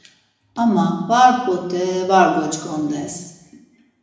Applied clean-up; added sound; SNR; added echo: none; none; none; reverberation time 0.9 s.